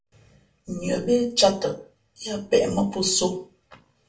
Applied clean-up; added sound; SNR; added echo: none; none; none; reverberation time 0.3 s.